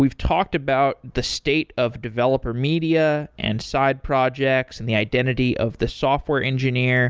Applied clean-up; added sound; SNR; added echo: none; none; none; none.